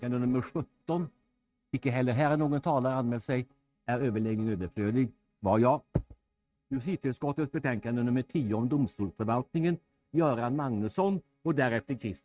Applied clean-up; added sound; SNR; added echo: neural mask model RNNoise.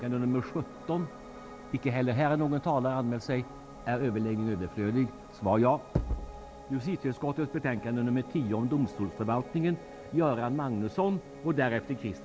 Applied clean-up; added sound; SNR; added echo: none; Piano; 16 dB; none.